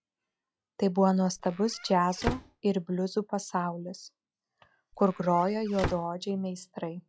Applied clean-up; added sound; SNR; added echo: classical method log-MMSE.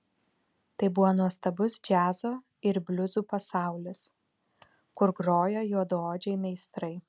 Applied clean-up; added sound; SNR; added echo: none; none; none; none.